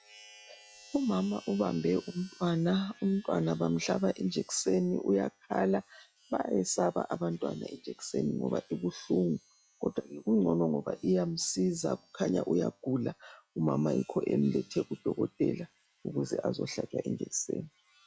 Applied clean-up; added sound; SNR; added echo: classical method log-MMSE.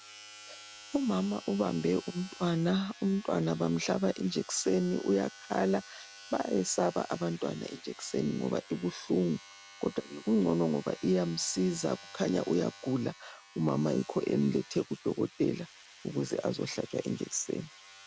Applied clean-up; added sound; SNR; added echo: none; Domestic sounds, home sounds; 20 dB; none.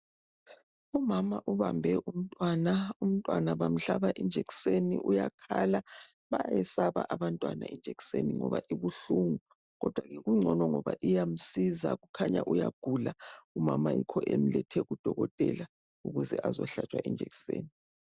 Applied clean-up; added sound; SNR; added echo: none; none; none; none.